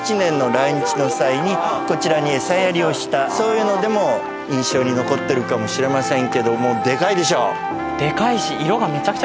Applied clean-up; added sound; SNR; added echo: none; Trumpet; 13 dB; none.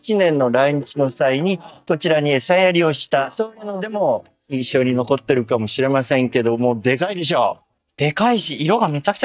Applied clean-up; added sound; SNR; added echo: neural mask model DeepFilterNet 3.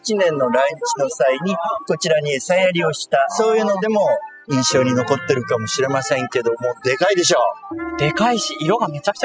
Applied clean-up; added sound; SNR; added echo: classical method spectral subtraction.